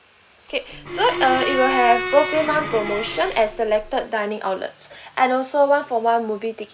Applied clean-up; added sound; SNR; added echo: none; Bowed string instrument; 6 dB; none.